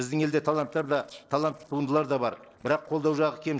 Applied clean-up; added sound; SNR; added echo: neural separator model SepFormer DNS4.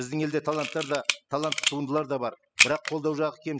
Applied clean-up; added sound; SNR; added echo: classical method spectral subtraction.